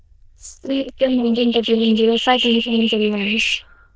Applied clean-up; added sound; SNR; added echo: neural diffusion model UNIVERSE++.